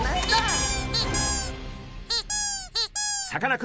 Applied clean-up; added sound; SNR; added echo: none; Squeak; 0 dB; none.